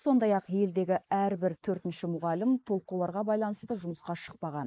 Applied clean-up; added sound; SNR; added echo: neural mask model Resemble Enhance denoiser.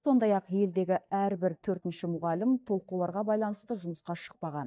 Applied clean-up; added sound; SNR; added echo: neural mask model DeepFilterNet 3.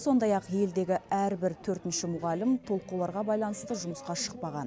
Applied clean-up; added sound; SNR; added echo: none; none; none; none.